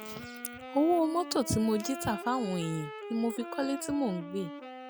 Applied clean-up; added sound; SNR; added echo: none; Wind instrument, woodwind instrument; 11 dB; none.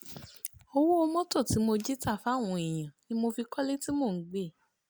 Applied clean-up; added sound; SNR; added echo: none; none; none; none.